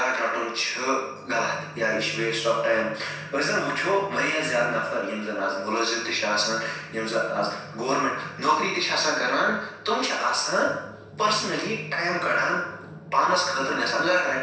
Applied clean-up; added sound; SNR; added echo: none; none; none; reverberation time 0.7 s.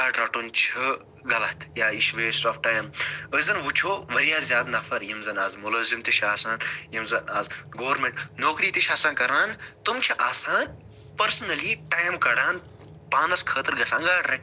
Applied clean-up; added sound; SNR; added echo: none; none; none; none.